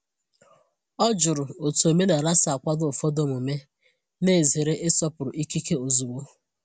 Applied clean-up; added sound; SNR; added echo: none; none; none; none.